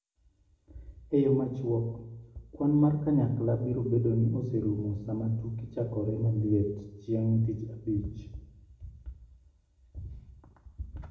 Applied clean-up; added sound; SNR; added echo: none; none; none; reverberation time 0.7 s.